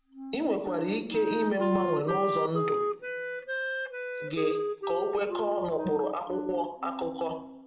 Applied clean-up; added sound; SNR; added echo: none; Wind instrument, woodwind instrument; 2 dB; reverberation time 0.8 s.